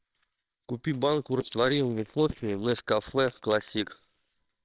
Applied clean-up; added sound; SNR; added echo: neural separator model SepFormer WHAMR!.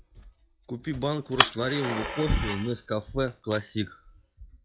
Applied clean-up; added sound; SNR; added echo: classical method WPE with log-MMSE.